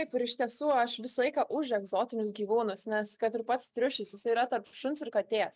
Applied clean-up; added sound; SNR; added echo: none; none; none; none.